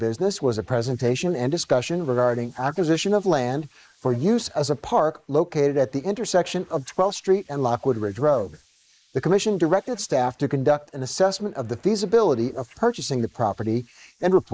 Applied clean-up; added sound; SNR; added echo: neural mask model Resemble Enhance denoiser.